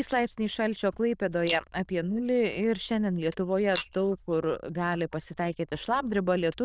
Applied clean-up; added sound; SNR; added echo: neural diffusion model UNIVERSE++.